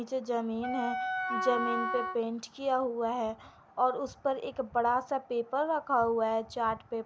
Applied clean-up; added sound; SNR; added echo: none; Wind instrument, woodwind instrument; 2 dB; none.